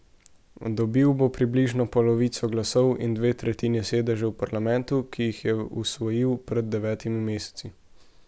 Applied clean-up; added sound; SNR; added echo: none; none; none; none.